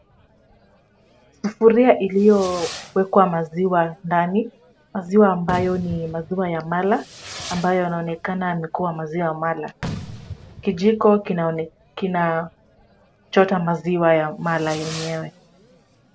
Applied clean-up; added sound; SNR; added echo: none; Fireworks; 18 dB; none.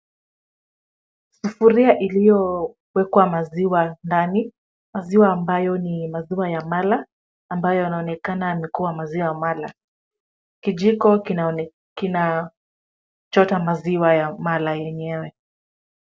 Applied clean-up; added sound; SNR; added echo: none; none; none; none.